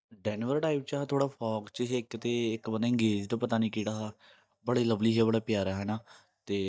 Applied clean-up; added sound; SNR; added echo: neural mask model DeepFilterNet 3.